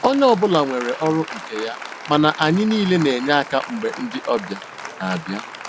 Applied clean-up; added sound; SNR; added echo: none; Applause; 13 dB; none.